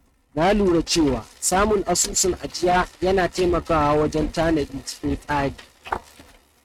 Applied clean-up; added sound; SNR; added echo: neural mask model RNNoise.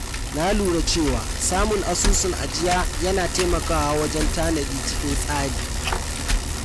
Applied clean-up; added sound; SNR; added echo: none; Bicycle; 0 dB; none.